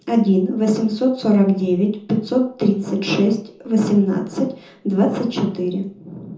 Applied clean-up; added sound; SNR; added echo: none; none; none; reverberation time 0.5 s.